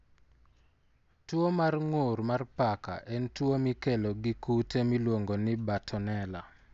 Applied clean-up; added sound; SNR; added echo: none; none; none; none.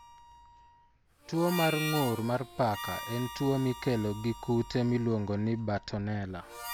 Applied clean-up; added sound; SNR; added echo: none; Harmonica; 11 dB; none.